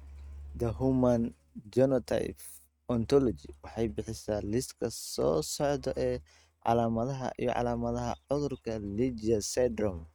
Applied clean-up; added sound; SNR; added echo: neural mask model RNNoise.